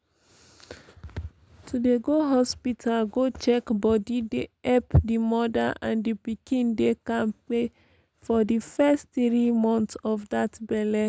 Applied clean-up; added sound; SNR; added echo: none; none; none; none.